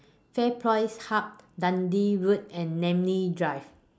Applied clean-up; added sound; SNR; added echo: none; none; none; none.